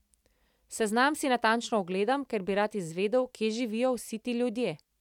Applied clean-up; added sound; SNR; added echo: none; none; none; none.